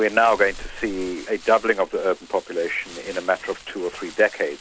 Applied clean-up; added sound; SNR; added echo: none; Crumpling, crinkling; 18 dB; none.